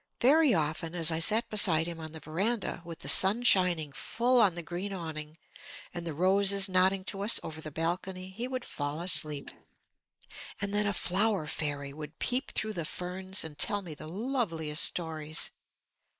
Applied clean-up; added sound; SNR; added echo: neural mask model Resemble Enhance denoiser.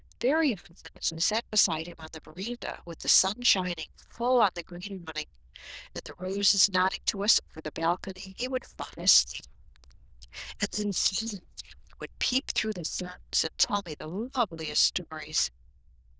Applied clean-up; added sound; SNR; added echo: neural diffusion model UNIVERSE++.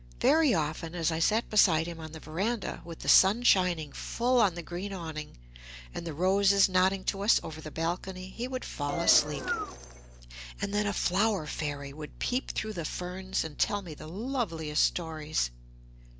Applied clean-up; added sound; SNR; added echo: none; Engine; 6 dB; none.